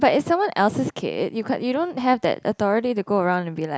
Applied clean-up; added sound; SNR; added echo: none; none; none; none.